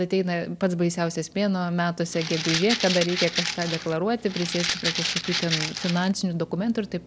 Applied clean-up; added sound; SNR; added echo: none; Rattle (instrument); 4 dB; none.